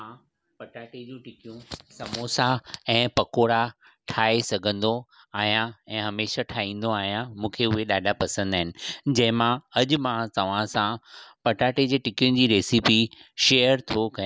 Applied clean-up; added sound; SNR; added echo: none; none; none; none.